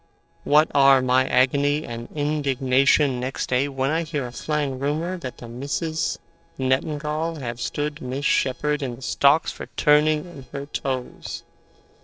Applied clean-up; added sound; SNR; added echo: neural separator model SepFormer DNS4.